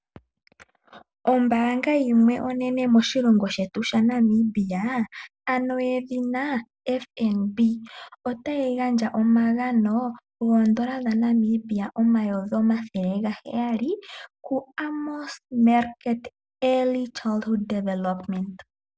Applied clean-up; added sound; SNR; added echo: none; none; none; none.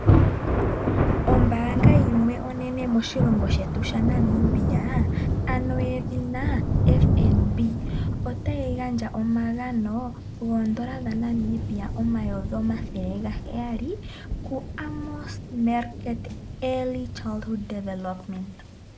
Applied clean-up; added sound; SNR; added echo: none; Thunder; -4 dB; none.